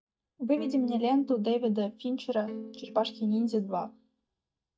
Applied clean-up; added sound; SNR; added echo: neural mask model DeepFilterNet 3.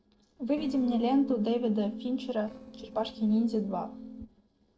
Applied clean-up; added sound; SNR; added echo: neural separator model SepFormer DNS4.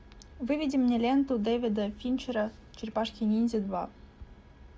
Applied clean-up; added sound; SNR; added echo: none; none; none; none.